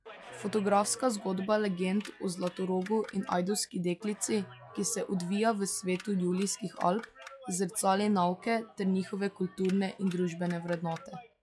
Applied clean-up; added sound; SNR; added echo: classical method log-MMSE.